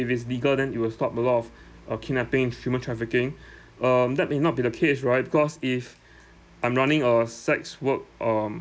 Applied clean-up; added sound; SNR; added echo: none; none; none; none.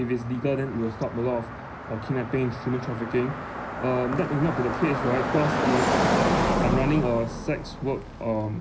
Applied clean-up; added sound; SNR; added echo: none; Car passing by; 1 dB; reverberation time 0.5 s.